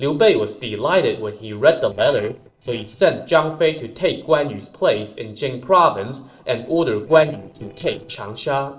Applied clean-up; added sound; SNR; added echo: neural separator model SepFormer DNS4.